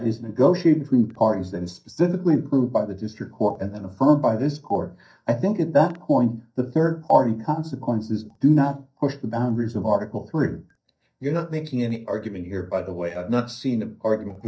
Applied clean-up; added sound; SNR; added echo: neural mask model DeepFilterNet 3.